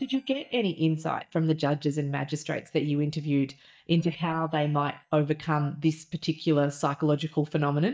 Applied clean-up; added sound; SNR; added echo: neural mask model DeepFilterNet 3.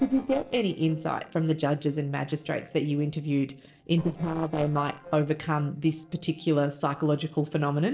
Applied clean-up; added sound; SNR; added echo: neural separator model SepFormer DNS4.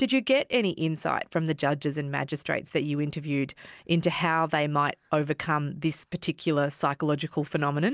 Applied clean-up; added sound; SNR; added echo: none; none; none; none.